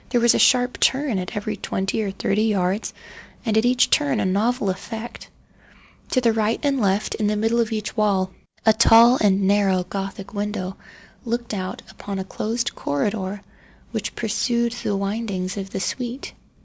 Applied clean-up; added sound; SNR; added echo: none; none; none; none.